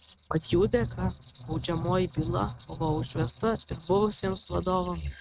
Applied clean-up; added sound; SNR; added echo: neural mask model RNNoise.